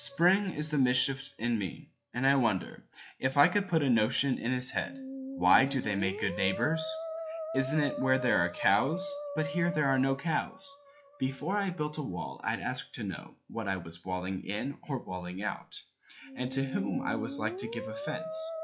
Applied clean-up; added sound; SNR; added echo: classical method log-MMSE.